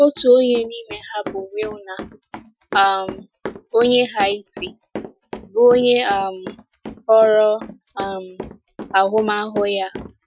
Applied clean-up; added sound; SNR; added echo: classical method Wiener filter.